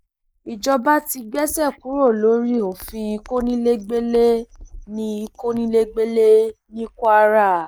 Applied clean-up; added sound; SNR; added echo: neural mask model Resemble Enhance denoiser.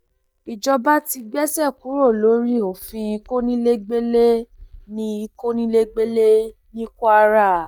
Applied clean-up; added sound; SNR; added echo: neural mask model DeepFilterNet 3.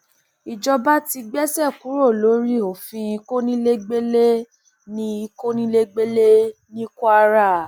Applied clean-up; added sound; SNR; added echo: none; none; none; none.